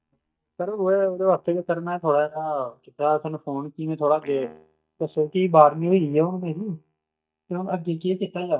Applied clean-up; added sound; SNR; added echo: neural mask model DeepFilterNet 3.